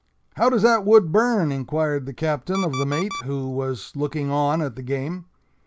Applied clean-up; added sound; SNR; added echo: none; Alarm; 12 dB; none.